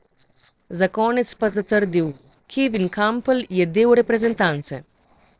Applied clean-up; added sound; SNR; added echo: neural separator model SepFormer DNS4.